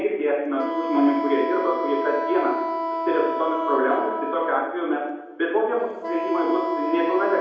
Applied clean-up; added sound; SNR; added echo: none; Wind instrument, woodwind instrument; 4 dB; reverberation time 0.9 s.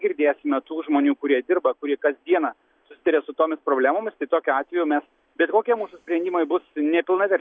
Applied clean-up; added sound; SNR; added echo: none; none; none; none.